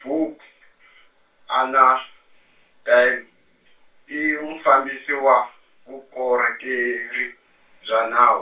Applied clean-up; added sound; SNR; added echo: none; none; none; reverberation time 0.3 s.